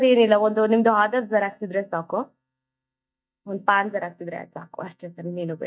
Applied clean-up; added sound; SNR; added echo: neural mask model DeepFilterNet 3.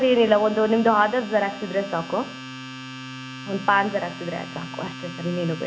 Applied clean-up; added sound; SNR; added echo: none; Domestic sounds, home sounds; 13 dB; none.